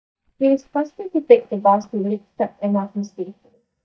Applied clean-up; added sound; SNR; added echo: neural mask model DeepFilterNet 3.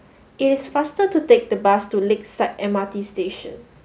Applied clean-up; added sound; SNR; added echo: none; none; none; none.